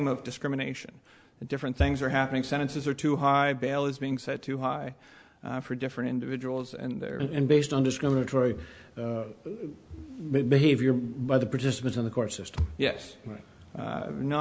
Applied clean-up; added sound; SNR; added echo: none; none; none; none.